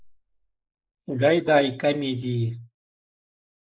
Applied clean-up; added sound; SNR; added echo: neural mask model Resemble Enhance denoiser.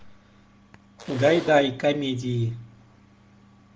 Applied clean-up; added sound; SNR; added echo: none; Zipper (clothing); 15 dB; none.